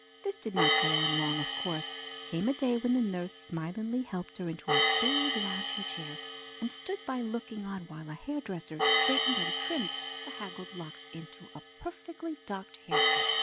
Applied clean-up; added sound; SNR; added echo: none; Hi-hat; -5 dB; none.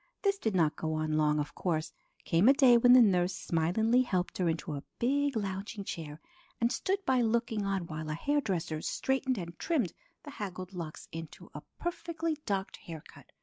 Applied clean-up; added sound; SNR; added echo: none; none; none; none.